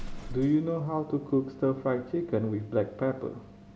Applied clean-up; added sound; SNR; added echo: none; Explosion; 15 dB; none.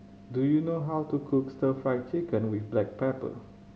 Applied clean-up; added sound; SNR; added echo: none; none; none; none.